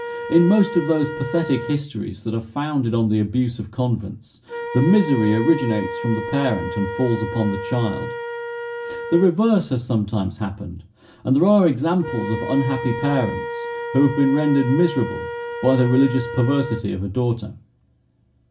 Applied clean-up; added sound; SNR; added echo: none; Wind instrument, woodwind instrument; 10 dB; reverberation time 0.2 s.